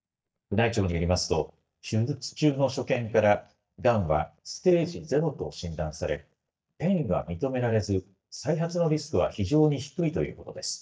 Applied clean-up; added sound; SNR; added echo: neural mask model DeepFilterNet 3.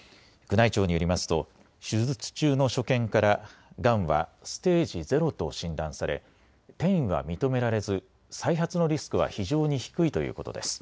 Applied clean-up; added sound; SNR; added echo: none; none; none; none.